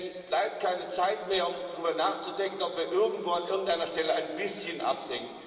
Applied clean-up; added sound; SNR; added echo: none; none; none; reverberation time 2.7 s.